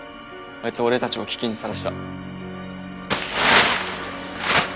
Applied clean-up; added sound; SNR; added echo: none; none; none; none.